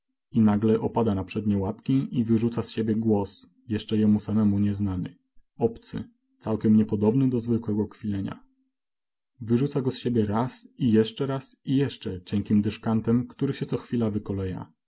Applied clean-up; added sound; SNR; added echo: none; none; none; none.